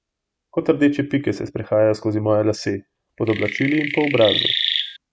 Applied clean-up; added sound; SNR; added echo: none; Chirp, tweet; 3 dB; none.